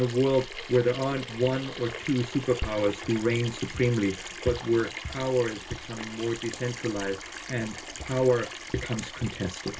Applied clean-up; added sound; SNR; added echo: none; Sink (filling or washing) / Water tap, faucet; 12 dB; reverberation time 0.2 s.